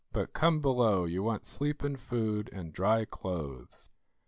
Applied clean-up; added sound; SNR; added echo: none; none; none; none.